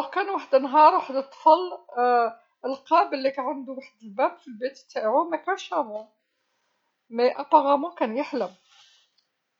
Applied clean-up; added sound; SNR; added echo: none; none; none; none.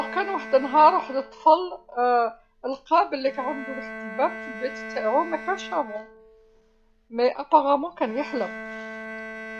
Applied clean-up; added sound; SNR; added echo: none; Bowed string instrument; 14 dB; none.